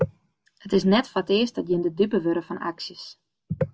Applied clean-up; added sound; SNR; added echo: none; none; none; none.